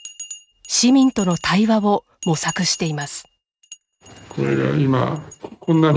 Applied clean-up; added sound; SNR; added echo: neural mask model RNNoise.